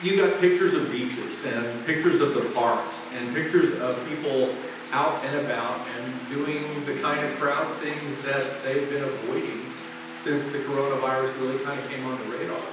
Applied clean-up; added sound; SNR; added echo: none; Stream; 14 dB; reverberation time 0.9 s.